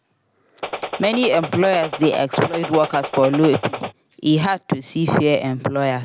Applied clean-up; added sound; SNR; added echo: none; Gunshot, gunfire; 8 dB; none.